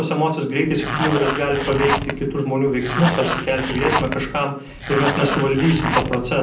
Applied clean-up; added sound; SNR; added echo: none; Zipper (clothing); 4 dB; reverberation time 0.6 s.